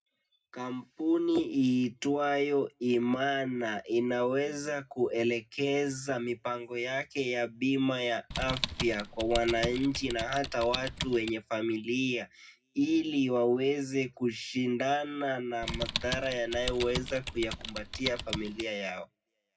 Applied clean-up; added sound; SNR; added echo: none; Typing; 6 dB; reverberation time 0.2 s.